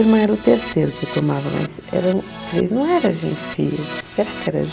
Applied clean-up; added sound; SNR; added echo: none; Keyboard (musical); 12 dB; none.